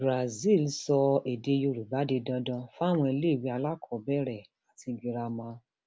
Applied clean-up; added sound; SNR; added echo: none; none; none; none.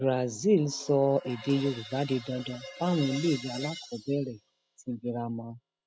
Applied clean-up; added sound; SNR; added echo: classical method spectral subtraction.